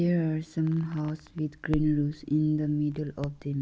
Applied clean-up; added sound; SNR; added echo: none; Crackle; 15 dB; none.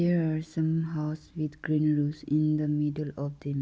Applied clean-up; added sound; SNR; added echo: none; none; none; none.